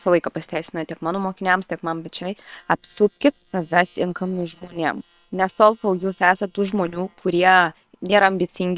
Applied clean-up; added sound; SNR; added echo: neural separator model SepFormer WHAM!.